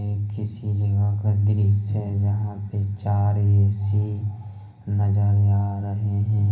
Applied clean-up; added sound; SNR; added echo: none; none; none; reverberation time 0.5 s.